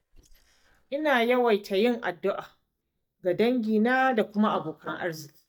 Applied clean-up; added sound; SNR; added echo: neural mask model DeepFilterNet 3.